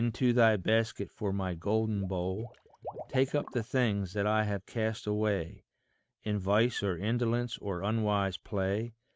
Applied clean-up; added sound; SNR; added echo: neural mask model RNNoise.